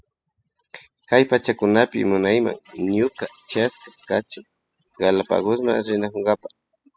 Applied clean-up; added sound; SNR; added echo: classical method spectral subtraction.